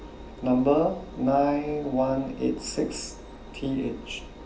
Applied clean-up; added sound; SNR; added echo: none; Engine; 15 dB; reverberation time 0.3 s.